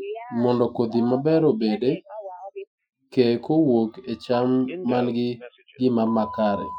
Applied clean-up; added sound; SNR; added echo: classical method Wiener filter.